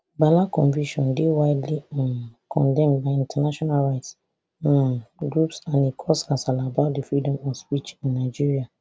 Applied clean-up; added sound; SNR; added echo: none; none; none; none.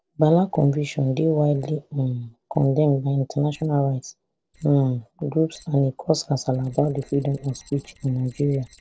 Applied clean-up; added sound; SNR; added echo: neural separator model SepFormer DNS4.